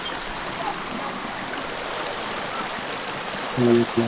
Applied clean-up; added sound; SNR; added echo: none; Stream / Ocean; 2 dB; none.